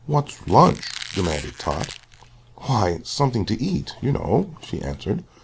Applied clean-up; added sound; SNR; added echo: none; Squeak; 14 dB; none.